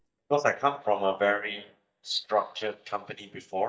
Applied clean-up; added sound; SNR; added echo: neural mask model DeepFilterNet 3.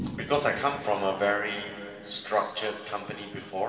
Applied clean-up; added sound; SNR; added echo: none; Fireworks; 15 dB; reverberation time 2.5 s.